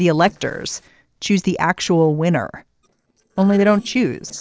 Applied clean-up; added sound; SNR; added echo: neural separator model SepFormer DNS4.